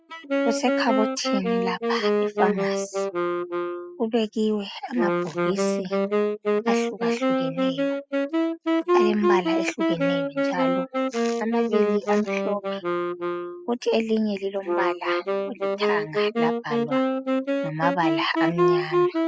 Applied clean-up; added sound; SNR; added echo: classical method spectral subtraction.